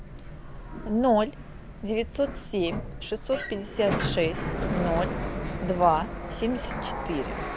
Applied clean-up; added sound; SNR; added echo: none; Sliding door; 5 dB; none.